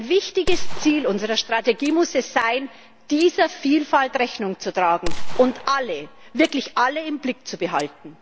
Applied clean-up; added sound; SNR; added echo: none; Gunshot, gunfire; 6 dB; none.